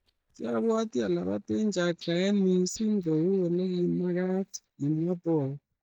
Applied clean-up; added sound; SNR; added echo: neural mask model DeepFilterNet 3.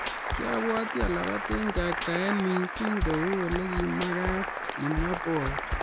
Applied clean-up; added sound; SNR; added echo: none; Applause + Drum / Drum kit; 1 dB; none.